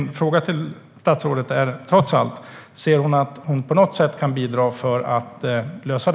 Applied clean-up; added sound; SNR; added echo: none; none; none; none.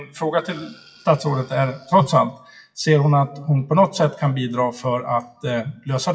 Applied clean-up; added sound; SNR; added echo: classical method WPE with log-MMSE.